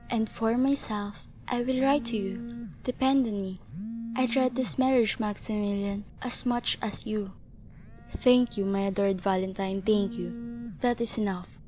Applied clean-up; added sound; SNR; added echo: none; Telephone; 13 dB; none.